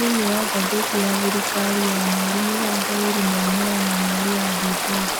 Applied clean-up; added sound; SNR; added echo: none; Stream; 0 dB; none.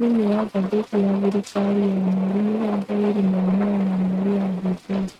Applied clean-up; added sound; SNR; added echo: neural mask model RNNoise.